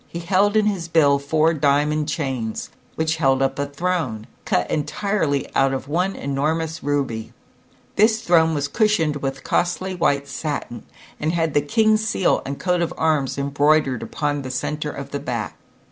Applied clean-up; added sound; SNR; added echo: none; none; none; none.